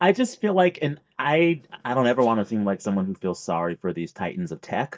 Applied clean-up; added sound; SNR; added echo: neural mask model DeepFilterNet 3.